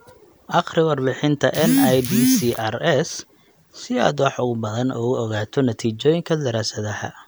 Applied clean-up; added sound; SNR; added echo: none; none; none; none.